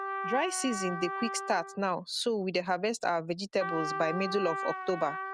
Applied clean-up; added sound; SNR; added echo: none; Trumpet; 6 dB; none.